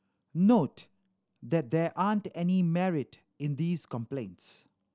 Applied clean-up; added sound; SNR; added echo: none; none; none; none.